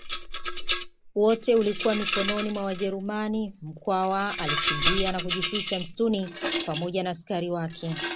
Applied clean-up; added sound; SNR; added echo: none; Rattle; 1 dB; none.